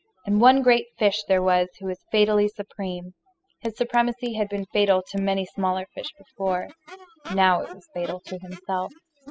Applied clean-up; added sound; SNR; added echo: classical method spectral subtraction.